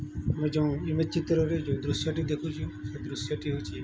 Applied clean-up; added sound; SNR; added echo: none; none; none; none.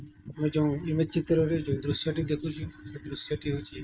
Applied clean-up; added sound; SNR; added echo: neural mask model RNNoise.